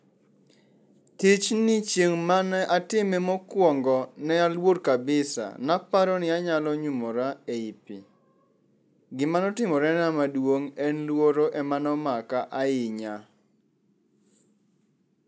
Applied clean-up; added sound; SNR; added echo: none; none; none; none.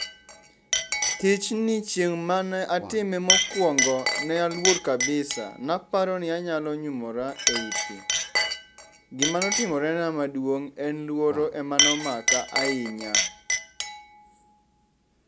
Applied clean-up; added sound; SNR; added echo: none; Chink, clink; 1 dB; none.